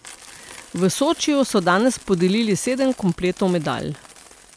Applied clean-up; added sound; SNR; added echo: none; Coin (dropping); 19 dB; none.